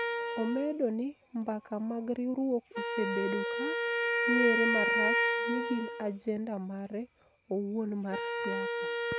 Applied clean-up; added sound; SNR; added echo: none; Wind instrument, woodwind instrument; -1 dB; none.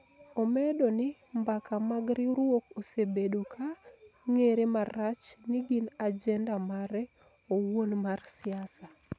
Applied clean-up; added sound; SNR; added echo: none; none; none; none.